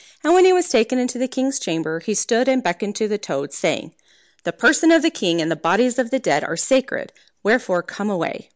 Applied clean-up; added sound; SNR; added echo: none; none; none; none.